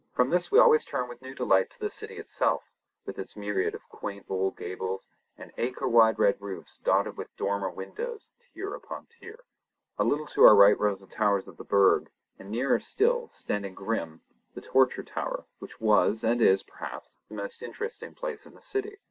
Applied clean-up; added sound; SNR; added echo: none; none; none; none.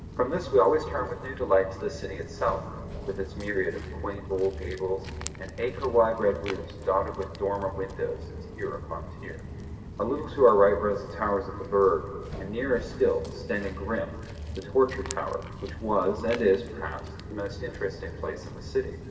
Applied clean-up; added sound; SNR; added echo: none; Walk, footsteps; 11 dB; reverberation time 2.3 s.